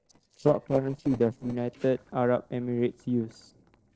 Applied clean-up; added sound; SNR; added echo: neural separator model SepFormer DNS4.